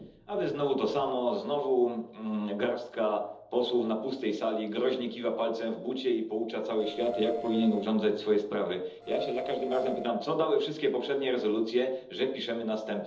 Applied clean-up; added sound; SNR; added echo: neural separator model SepFormer DNS4.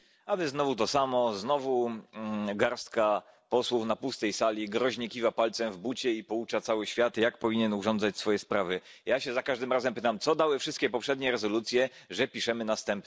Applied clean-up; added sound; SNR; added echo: none; none; none; none.